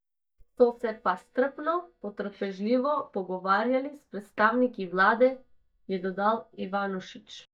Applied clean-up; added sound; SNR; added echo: neural mask model DeepFilterNet 3.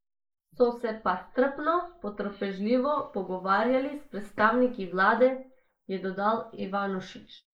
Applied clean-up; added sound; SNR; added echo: neural mask model Resemble Enhance denoiser.